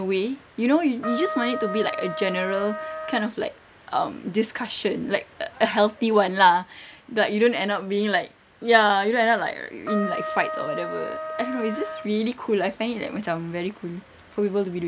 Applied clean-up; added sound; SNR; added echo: none; Trumpet; 8 dB; none.